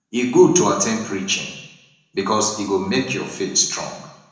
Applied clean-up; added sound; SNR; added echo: none; none; none; reverberation time 0.9 s.